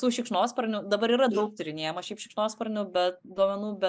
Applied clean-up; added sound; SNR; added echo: neural mask model Resemble Enhance denoiser.